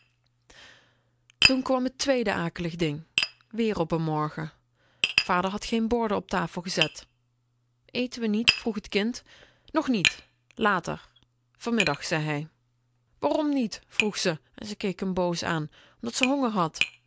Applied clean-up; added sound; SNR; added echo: none; Tap; 5 dB; none.